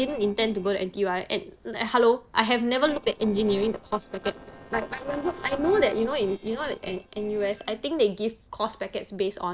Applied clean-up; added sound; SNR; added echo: neural separator model SepFormer DNS4.